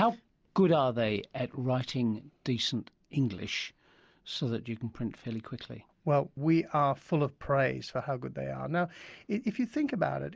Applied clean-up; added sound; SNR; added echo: none; none; none; none.